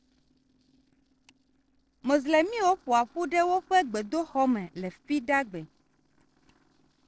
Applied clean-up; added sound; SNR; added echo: neural separator model SepFormer DNS4.